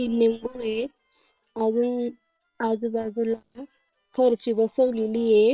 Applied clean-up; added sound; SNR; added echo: neural separator model SepFormer WHAM!.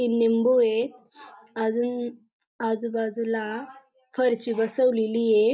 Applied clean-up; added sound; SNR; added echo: none; none; none; none.